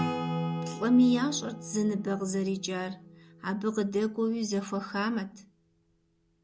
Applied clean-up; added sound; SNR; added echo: none; Acoustic guitar / Strum; 9 dB; none.